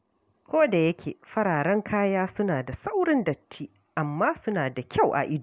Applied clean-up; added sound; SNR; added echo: none; none; none; none.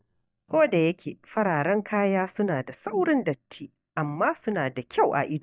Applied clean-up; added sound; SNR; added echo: neural mask model DeepFilterNet 3.